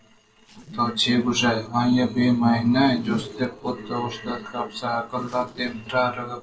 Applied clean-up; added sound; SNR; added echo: neural separator model SepFormer DNS4.